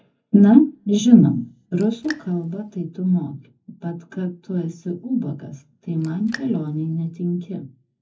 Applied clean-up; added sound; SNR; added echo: none; Raindrop; 20 dB; reverberation time 0.3 s.